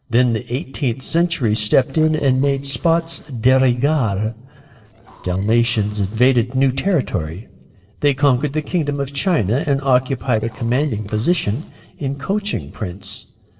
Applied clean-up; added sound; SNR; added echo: neural separator model SepFormer DNS4.